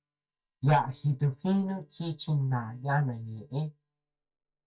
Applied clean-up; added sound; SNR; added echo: neural mask model DeepFilterNet 3.